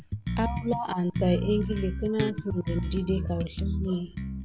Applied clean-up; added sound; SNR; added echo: none; Bass guitar; 2 dB; none.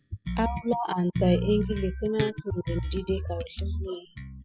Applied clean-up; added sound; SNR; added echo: classical method spectral subtraction.